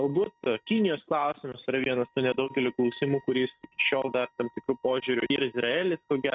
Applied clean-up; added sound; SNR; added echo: neural mask model RNNoise.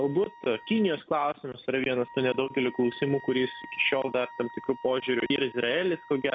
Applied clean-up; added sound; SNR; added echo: none; Wind instrument, woodwind instrument; 19 dB; none.